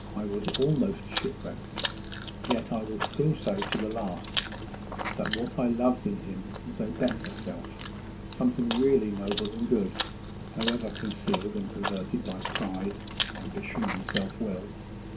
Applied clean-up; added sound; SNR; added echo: none; Chewing, mastication; 5 dB; none.